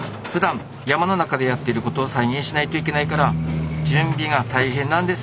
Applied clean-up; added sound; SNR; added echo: none; Livestock, farm animals, working animals; 5 dB; none.